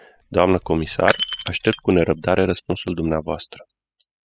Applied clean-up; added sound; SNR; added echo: classical method spectral subtraction.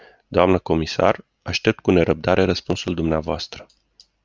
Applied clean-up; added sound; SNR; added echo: none; none; none; none.